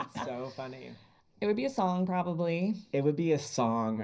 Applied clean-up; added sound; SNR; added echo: none; none; none; reverberation time 0.4 s.